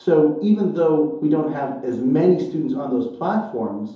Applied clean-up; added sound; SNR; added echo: none; none; none; reverberation time 2.8 s.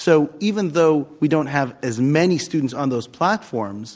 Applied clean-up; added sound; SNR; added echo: none; none; none; none.